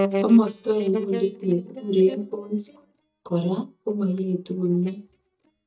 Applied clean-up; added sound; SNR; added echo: neural mask model DeepFilterNet 3.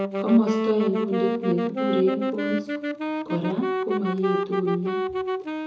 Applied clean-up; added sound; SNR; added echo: none; Wind instrument, woodwind instrument; 0 dB; reverberation time 0.6 s.